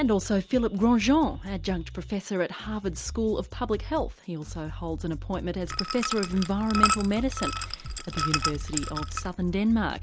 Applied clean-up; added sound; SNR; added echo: none; Liquid; 3 dB; none.